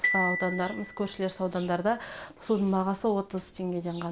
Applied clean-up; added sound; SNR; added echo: none; Glockenspiel; 6 dB; none.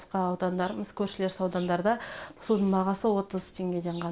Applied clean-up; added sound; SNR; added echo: none; none; none; none.